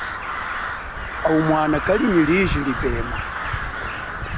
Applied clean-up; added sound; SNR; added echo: none; Crow; 4 dB; none.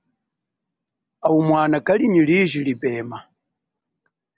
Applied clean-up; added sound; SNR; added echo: none; none; none; none.